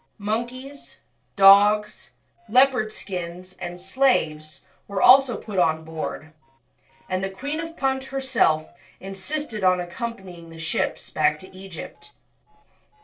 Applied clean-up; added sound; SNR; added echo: neural separator model SepFormer DNS4.